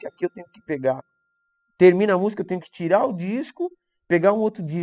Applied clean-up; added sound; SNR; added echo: classical method spectral subtraction.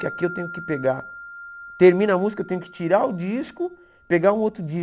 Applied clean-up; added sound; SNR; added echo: none; Wind chime; 17 dB; none.